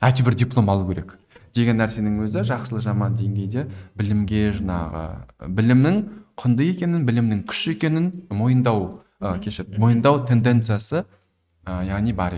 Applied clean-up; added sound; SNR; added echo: neural mask model RNNoise.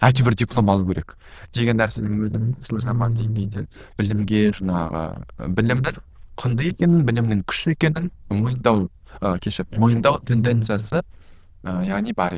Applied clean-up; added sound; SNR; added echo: neural diffusion model UNIVERSE++.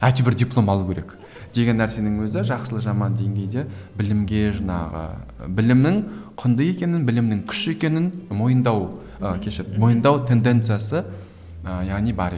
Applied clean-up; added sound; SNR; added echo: none; Engine starting / Car; 10 dB; none.